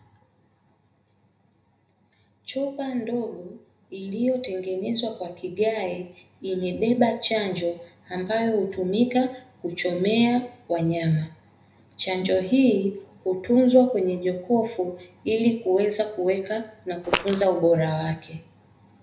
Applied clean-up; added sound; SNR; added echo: none; Fart; 2 dB; reverberation time 0.5 s.